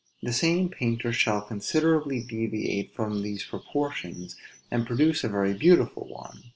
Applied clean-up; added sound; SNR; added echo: none; none; none; none.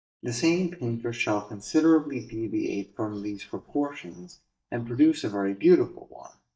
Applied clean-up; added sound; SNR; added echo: neural mask model DeepFilterNet 3.